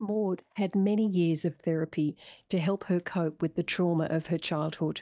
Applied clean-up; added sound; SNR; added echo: neural mask model DeepFilterNet 3.